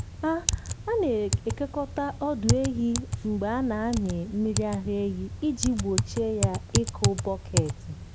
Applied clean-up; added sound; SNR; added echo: none; Typing; 2 dB; none.